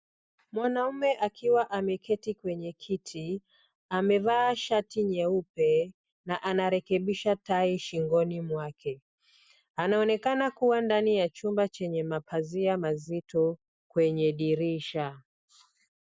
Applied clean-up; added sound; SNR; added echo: none; none; none; none.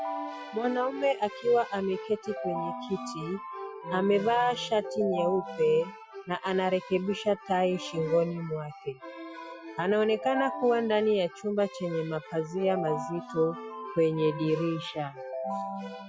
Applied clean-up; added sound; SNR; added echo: classical method Wiener filter.